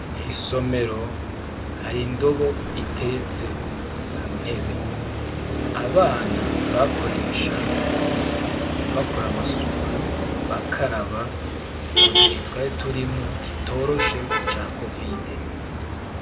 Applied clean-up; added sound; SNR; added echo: none; Motor vehicle (road); -3 dB; reverberation time 1.1 s.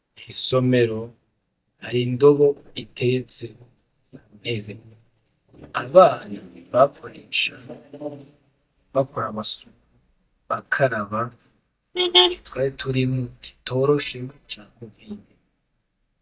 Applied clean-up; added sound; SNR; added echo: neural mask model DeepFilterNet 3.